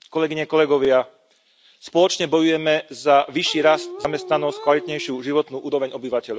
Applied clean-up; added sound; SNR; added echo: none; Dog; 13 dB; none.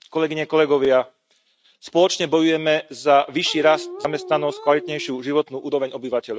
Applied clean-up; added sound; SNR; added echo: neural mask model RNNoise.